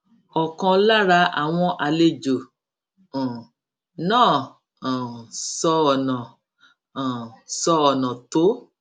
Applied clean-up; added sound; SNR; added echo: none; none; none; none.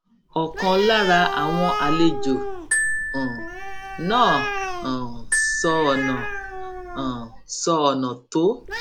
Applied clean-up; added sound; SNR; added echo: none; Animal + Glockenspiel; 4 dB; none.